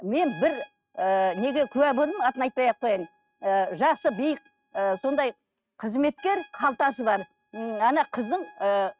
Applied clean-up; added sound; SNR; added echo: neural mask model RNNoise.